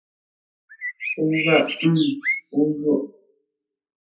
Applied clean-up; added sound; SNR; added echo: classical method WPE with log-MMSE.